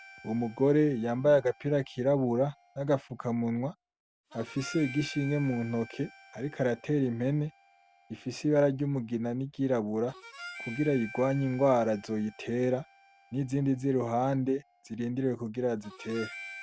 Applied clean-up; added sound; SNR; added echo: none; Harmonica; 20 dB; none.